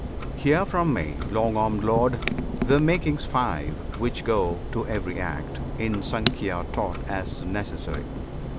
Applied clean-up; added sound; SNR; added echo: none; Clock; 4 dB; none.